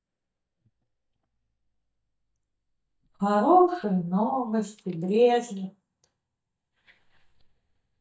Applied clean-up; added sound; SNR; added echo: neural mask model DeepFilterNet 3.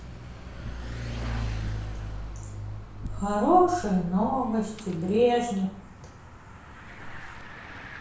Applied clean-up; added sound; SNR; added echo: none; Mechanisms / Bicycle; 8 dB; reverberation time 0.6 s.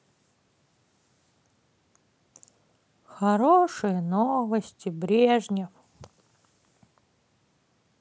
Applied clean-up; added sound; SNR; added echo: none; none; none; none.